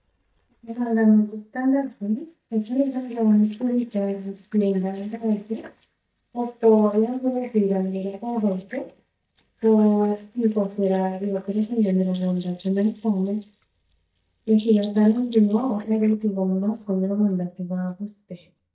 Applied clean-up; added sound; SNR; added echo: neural mask model DeepFilterNet 3.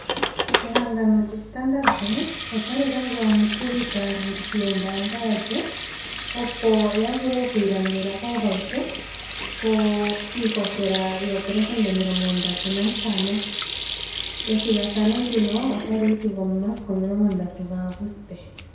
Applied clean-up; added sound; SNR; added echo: none; Sink (filling or washing) / Hands; 3 dB; reverberation time 0.7 s.